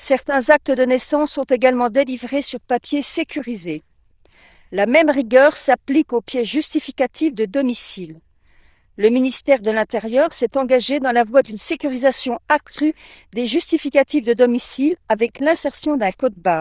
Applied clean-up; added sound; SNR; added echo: neural diffusion model UNIVERSE++.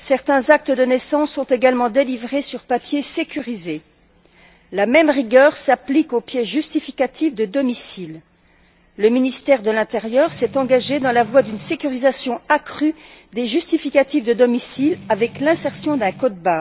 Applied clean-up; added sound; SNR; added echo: none; Strum; 18 dB; none.